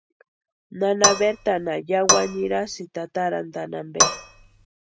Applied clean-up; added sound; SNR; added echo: none; Cutlery, silverware / Dishes, pots, and pans; -2 dB; none.